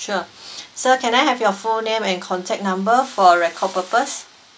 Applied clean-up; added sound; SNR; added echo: none; none; none; none.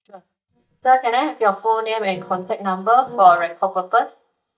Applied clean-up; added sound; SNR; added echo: neural mask model DeepFilterNet 3.